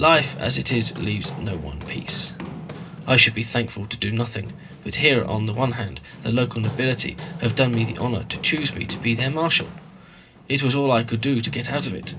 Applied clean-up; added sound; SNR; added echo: none; Run; 12 dB; reverberation time 0.2 s.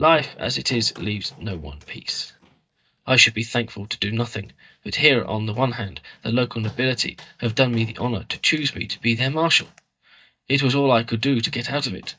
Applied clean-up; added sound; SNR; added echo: neural mask model DeepFilterNet 3.